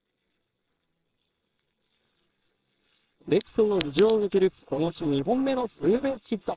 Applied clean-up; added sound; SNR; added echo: neural separator model SepFormer WHAMR!.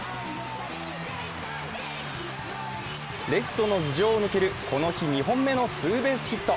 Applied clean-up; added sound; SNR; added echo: none; none; none; none.